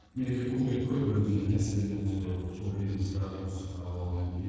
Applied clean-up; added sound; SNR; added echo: neural separator model SepFormer DNS4.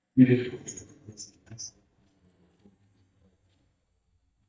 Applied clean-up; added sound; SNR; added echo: neural mask model DeepFilterNet 3.